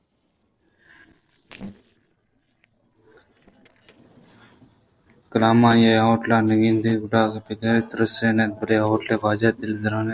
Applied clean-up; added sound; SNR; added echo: neural separator model SepFormer DNS4.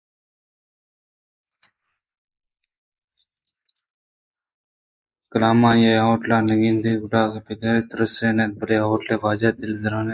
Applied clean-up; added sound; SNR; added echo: neural mask model Resemble Enhance denoiser.